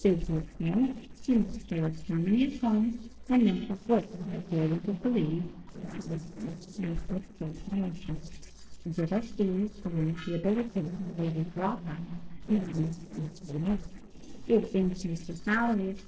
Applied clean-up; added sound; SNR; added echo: neural separator model SepFormer DNS4.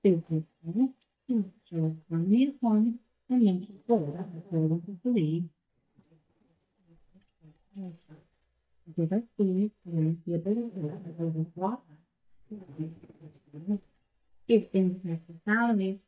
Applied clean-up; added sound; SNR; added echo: neural mask model DeepFilterNet 3.